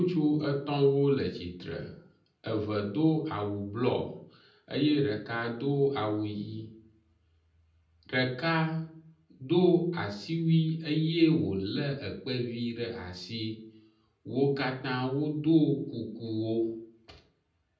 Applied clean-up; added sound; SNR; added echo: none; none; none; reverberation time 0.6 s.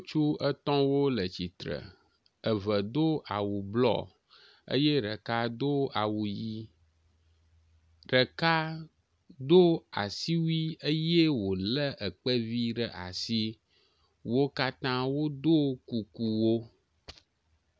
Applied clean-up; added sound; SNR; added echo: none; none; none; none.